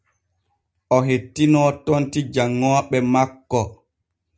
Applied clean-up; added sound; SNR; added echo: none; none; none; none.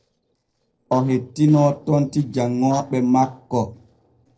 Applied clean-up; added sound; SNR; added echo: neural separator model SepFormer DNS4.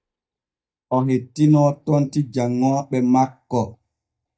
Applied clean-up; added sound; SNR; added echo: neural mask model DeepFilterNet 3.